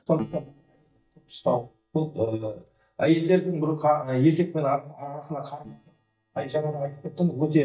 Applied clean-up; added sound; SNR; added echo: neural mask model DeepFilterNet 3.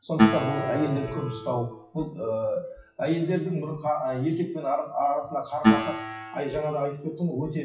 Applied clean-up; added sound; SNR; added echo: classical method WPE with log-MMSE.